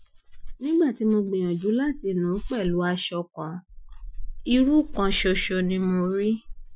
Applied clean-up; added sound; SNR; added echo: classical method Wiener filter.